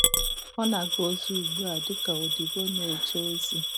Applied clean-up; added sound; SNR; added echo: none; Coin (dropping) / Glass; -4 dB; none.